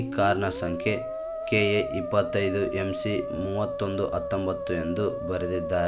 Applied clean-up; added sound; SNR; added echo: none; Musical instrument; 6 dB; none.